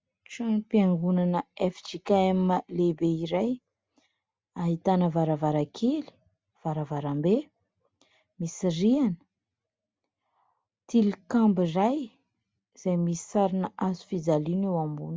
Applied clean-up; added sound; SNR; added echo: none; none; none; none.